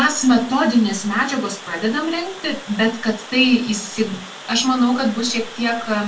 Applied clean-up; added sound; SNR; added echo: none; Water; 16 dB; reverberation time 0.2 s.